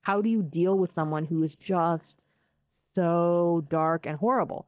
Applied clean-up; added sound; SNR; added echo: neural mask model DeepFilterNet 3.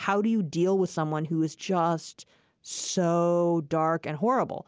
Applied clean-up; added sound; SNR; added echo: none; none; none; none.